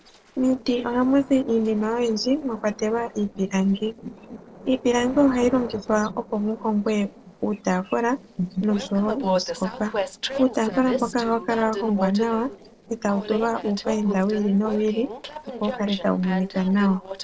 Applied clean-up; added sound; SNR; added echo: neural separator model SepFormer DNS4.